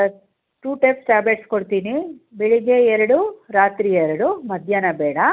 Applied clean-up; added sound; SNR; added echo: none; none; none; none.